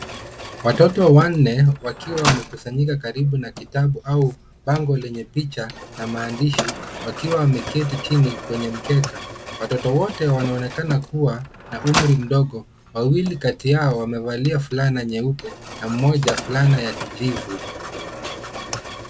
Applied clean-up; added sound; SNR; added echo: none; Mechanisms; 11 dB; none.